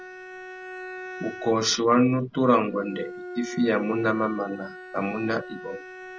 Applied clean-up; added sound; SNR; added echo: none; Bowed string instrument; 14 dB; none.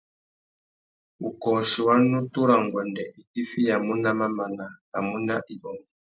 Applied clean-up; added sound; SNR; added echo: none; none; none; none.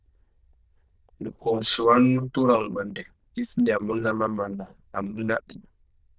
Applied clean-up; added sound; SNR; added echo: neural diffusion model UNIVERSE++.